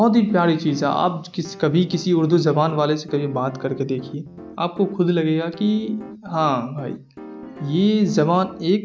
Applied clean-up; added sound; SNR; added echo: none; Piano; 19 dB; none.